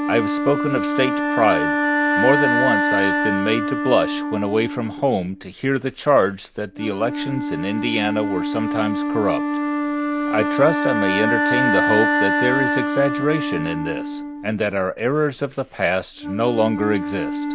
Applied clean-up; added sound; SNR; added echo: none; Wind instrument, woodwind instrument; 0 dB; none.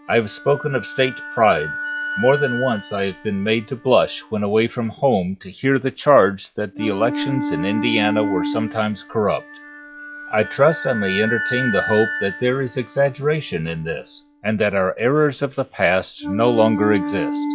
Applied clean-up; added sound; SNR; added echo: classical method log-MMSE.